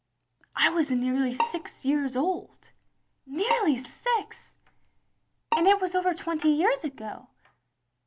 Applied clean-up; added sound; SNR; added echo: none; Bowed string instrument; 8 dB; none.